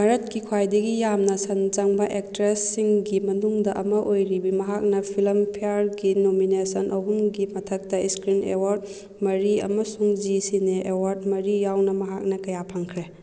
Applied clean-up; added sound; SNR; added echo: none; none; none; none.